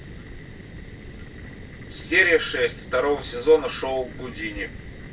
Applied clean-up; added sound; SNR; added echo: none; Fire; 14 dB; reverberation time 0.2 s.